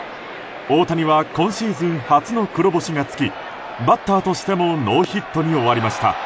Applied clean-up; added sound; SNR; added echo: none; none; none; none.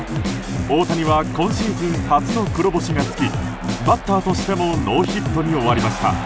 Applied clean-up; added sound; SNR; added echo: none; Drum kit; 4 dB; none.